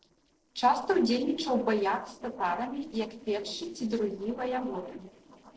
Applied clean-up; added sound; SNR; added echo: neural separator model SepFormer DNS4.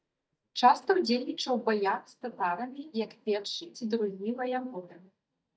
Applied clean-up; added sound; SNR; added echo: neural mask model DeepFilterNet 3.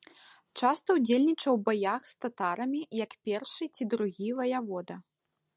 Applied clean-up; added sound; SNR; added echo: none; none; none; none.